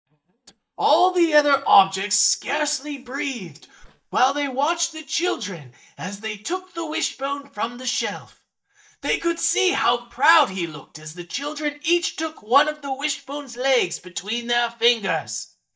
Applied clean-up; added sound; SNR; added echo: neural mask model DeepFilterNet 3.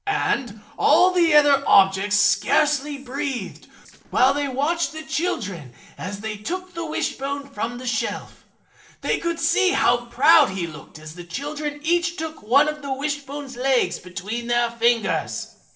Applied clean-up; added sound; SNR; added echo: neural separator model SepFormer DNS4.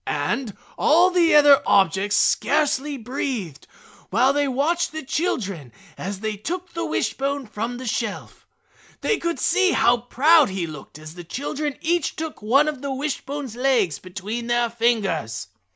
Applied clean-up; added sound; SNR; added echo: none; none; none; none.